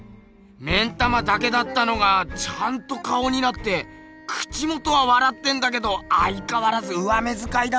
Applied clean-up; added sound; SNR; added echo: none; none; none; none.